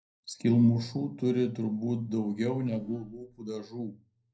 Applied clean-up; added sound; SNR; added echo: neural separator model SepFormer DNS4.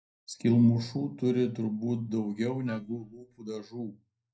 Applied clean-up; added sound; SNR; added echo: neural mask model DeepFilterNet 3.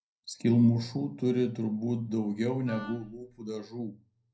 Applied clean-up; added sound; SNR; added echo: none; Wind instrument, woodwind instrument; 17 dB; reverberation time 0.2 s.